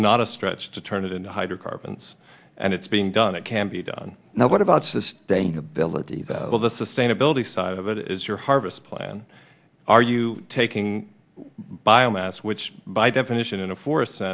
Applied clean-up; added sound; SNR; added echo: none; none; none; none.